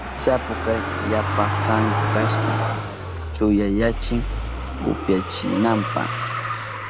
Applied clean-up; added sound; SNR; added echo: none; Motor vehicle (road); 2 dB; none.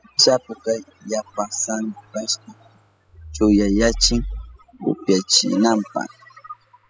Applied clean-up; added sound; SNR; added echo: classical method spectral subtraction.